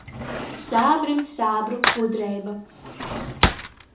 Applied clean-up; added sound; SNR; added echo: none; Cutlery, silverware / Drawer open or close; 3 dB; reverberation time 0.7 s.